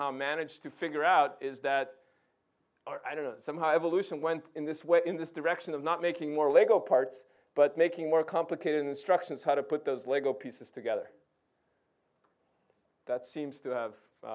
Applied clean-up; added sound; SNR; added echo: none; none; none; none.